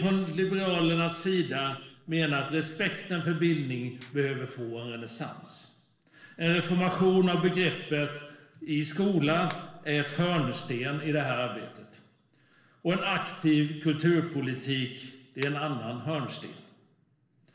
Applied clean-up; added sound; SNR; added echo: neural separator model SepFormer DNS4.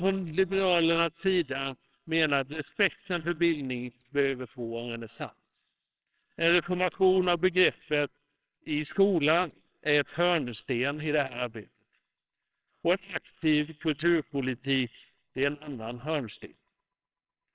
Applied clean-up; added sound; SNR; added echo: neural separator model SepFormer WHAMR!.